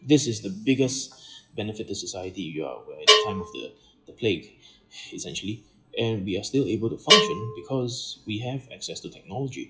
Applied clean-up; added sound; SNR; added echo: classical method WPE with log-MMSE.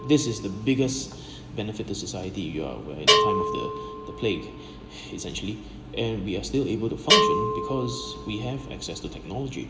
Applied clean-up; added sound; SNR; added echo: none; Bell; 0 dB; reverberation time 2.0 s.